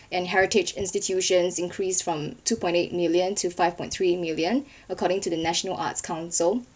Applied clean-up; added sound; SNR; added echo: none; none; none; none.